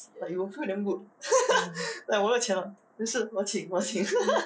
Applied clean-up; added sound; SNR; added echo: none; none; none; none.